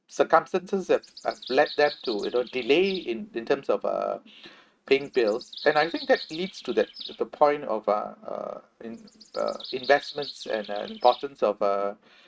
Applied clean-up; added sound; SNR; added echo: neural mask model RNNoise.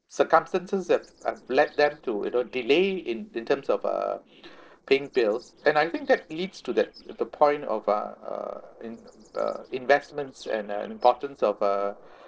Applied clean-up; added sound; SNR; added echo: neural separator model SepFormer DNS4.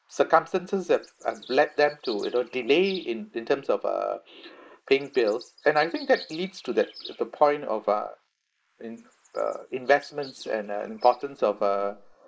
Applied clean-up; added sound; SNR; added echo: neural mask model Resemble Enhance denoiser.